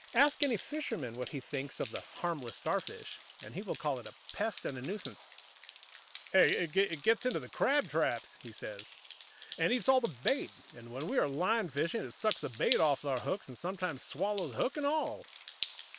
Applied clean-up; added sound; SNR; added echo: none; Drip; 6 dB; none.